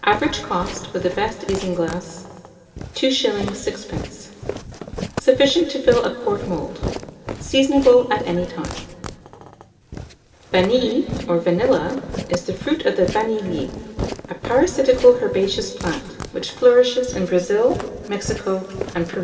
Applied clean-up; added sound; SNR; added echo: none; Walk, footsteps; 12 dB; reverberation time 2.5 s.